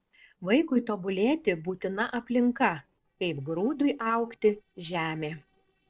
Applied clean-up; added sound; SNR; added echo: neural separator model SepFormer DNS4.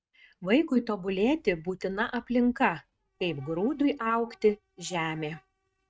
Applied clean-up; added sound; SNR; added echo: neural mask model RNNoise.